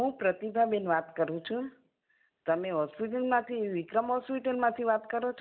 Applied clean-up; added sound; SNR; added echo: none; none; none; none.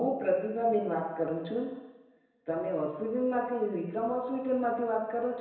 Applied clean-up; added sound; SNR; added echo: none; none; none; reverberation time 1.0 s.